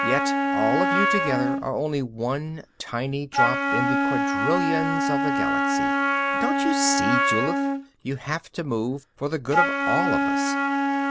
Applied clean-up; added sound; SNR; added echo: none; Wind instrument, woodwind instrument; -4 dB; none.